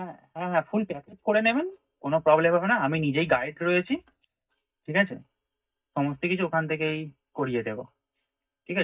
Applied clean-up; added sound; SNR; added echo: neural mask model DeepFilterNet 3.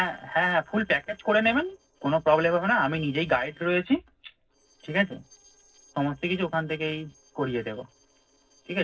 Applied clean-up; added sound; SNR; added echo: neural separator model SepFormer DNS4.